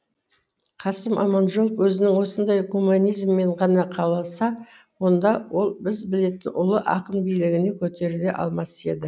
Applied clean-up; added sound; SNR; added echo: none; none; none; none.